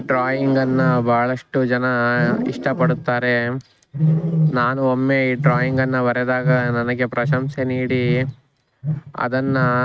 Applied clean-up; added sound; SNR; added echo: neural mask model RNNoise.